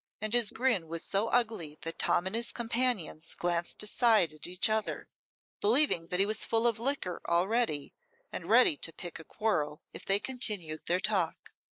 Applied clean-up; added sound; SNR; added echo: neural mask model Resemble Enhance denoiser.